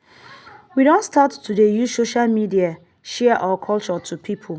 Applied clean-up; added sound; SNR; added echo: none; none; none; none.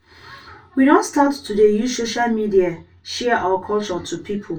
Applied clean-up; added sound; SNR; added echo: none; none; none; reverberation time 0.1 s.